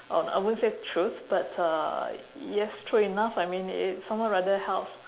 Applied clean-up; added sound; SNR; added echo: none; none; none; none.